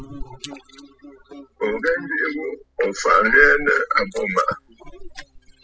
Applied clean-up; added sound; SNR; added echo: classical method spectral subtraction.